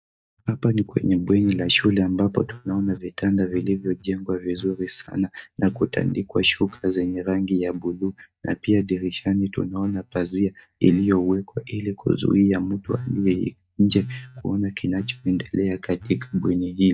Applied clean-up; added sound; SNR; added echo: neural mask model DeepFilterNet 3.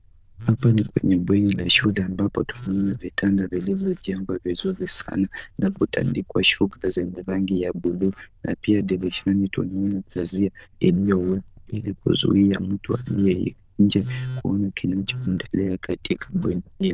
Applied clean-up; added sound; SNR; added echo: neural diffusion model UNIVERSE++.